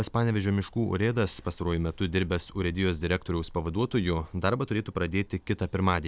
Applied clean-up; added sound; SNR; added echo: none; none; none; none.